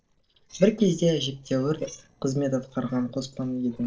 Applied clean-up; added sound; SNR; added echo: neural separator model SepFormer DNS4.